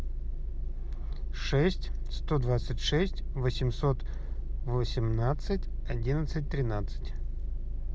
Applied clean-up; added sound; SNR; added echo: none; none; none; none.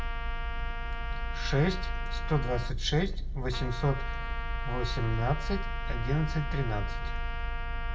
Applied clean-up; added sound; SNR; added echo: none; Trumpet; 11 dB; reverberation time 0.5 s.